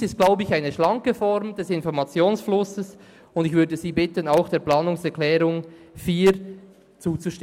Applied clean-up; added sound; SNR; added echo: none; none; none; none.